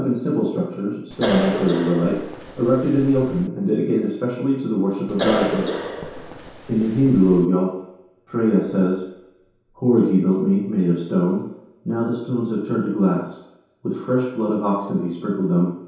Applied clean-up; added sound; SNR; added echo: none; Cough; 7 dB; reverberation time 0.8 s.